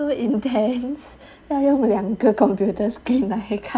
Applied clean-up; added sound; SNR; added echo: none; none; none; none.